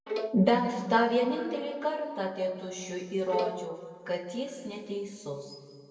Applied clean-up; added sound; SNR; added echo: none; Bowed string instrument; 9 dB; reverberation time 1.8 s.